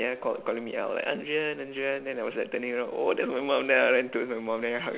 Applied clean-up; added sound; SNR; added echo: none; none; none; none.